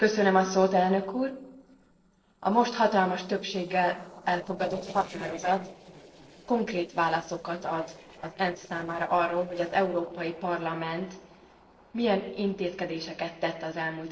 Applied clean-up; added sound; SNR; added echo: neural separator model SepFormer DNS4.